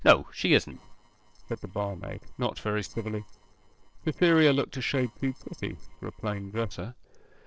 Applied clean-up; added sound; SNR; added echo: neural separator model SepFormer DNS4.